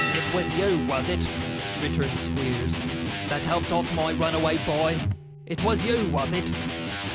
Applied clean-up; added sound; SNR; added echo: none; Bell + Electric guitar; 0 dB; none.